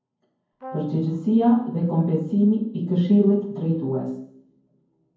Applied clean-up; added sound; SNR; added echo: none; Brass instrument; 17 dB; reverberation time 0.9 s.